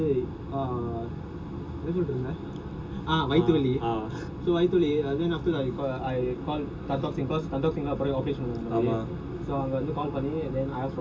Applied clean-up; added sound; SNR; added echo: none; none; none; reverberation time 0.2 s.